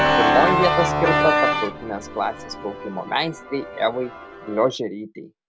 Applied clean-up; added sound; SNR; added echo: none; Organ; -1 dB; none.